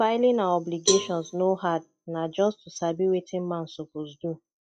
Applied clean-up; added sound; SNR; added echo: classical method log-MMSE.